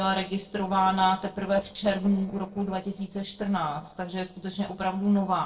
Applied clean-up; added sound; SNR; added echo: neural separator model SepFormer DNS4.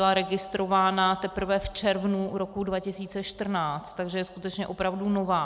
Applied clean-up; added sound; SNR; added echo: none; none; none; none.